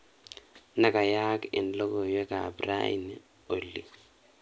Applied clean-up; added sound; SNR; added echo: none; none; none; none.